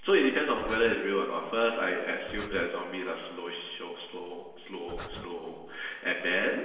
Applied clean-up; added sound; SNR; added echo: none; Breathing; 10 dB; reverberation time 1.0 s.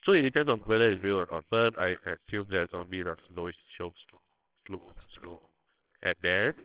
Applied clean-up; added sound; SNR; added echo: neural separator model SepFormer WHAMR!.